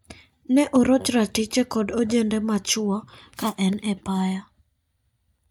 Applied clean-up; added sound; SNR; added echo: neural mask model DeepFilterNet 3.